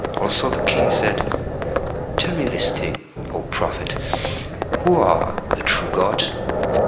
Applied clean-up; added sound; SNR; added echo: none; Livestock, farm animals, working animals; -1 dB; none.